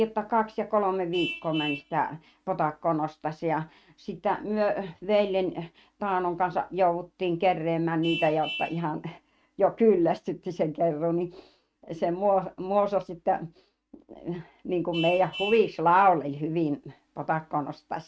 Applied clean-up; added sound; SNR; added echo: neural mask model RNNoise.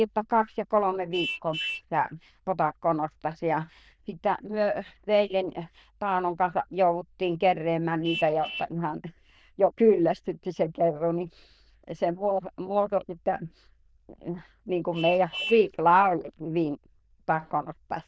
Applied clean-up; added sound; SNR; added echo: neural diffusion model UNIVERSE++.